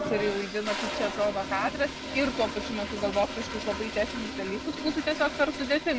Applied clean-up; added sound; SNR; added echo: none; Toilet flush; 5 dB; none.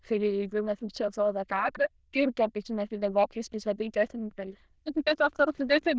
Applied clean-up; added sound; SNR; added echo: neural diffusion model UNIVERSE++.